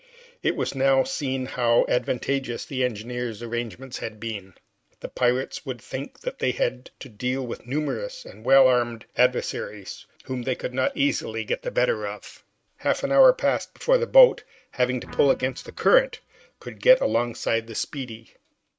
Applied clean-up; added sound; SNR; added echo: neural mask model RNNoise.